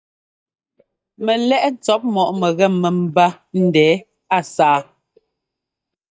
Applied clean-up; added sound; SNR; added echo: neural mask model DeepFilterNet 3.